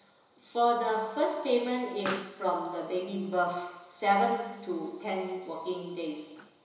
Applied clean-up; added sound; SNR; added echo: none; Explosion; 17 dB; reverberation time 1.0 s.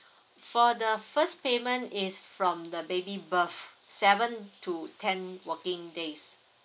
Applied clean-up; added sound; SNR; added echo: none; none; none; none.